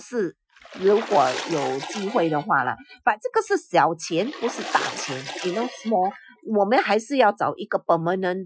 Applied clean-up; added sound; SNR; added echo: classical method Wiener filter.